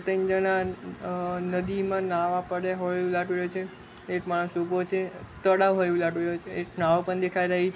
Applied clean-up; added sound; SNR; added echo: none; none; none; none.